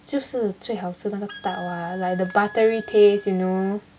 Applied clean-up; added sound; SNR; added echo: none; Wind instrument, woodwind instrument; 19 dB; none.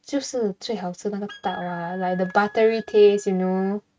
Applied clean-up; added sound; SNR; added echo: neural mask model RNNoise.